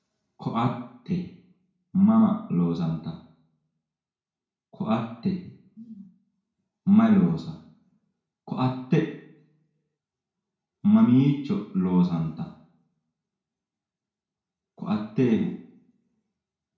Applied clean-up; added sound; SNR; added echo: none; none; none; reverberation time 0.6 s.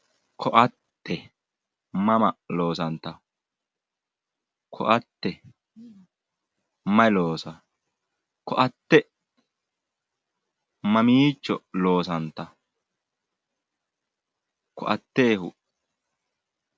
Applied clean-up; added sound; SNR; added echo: none; none; none; none.